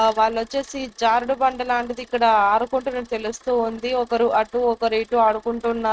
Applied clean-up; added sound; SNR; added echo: neural mask model RNNoise.